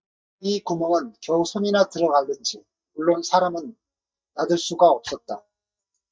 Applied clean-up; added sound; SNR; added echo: neural mask model DeepFilterNet 3.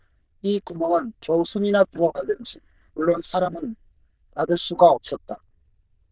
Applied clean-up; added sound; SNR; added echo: neural diffusion model UNIVERSE++.